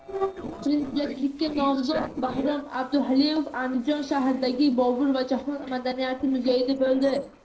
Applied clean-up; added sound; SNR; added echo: neural separator model SepFormer DNS4.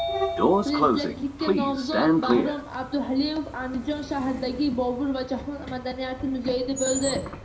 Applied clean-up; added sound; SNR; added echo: none; Sliding door / Train; 0 dB; reverberation time 0.5 s.